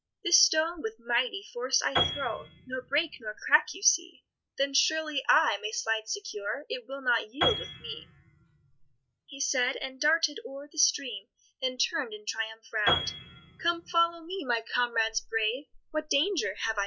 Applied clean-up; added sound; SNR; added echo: classical method log-MMSE.